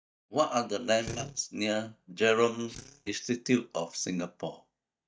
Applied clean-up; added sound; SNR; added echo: neural mask model DeepFilterNet 3.